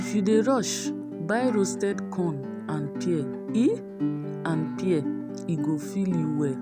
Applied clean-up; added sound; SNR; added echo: none; Guitar; 5 dB; none.